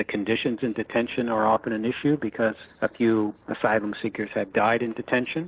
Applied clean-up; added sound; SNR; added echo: neural separator model SepFormer DNS4.